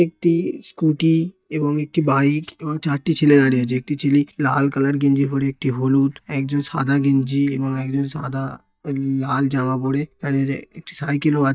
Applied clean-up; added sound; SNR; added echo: neural mask model DeepFilterNet 3.